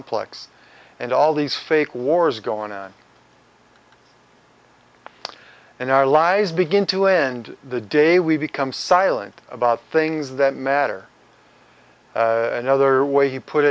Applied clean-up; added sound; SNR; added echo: none; none; none; none.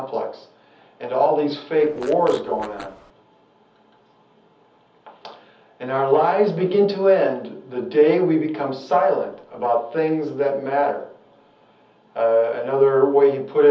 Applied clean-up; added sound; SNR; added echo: none; Fart; 20 dB; reverberation time 0.7 s.